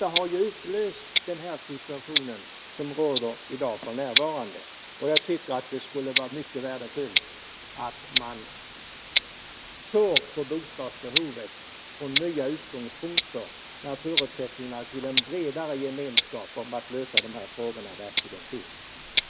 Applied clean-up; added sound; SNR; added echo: neural mask model Resemble Enhance denoiser.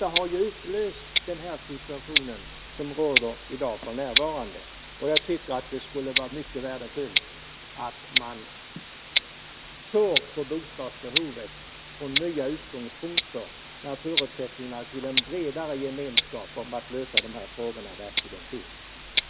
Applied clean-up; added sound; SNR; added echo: none; Tick-tock; -1 dB; none.